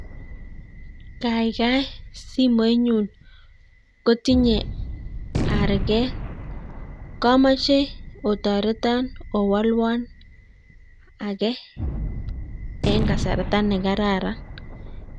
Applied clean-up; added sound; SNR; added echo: none; Gunshot, gunfire; 7 dB; none.